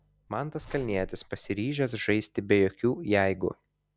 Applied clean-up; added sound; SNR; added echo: none; Zipper (clothing); 17 dB; none.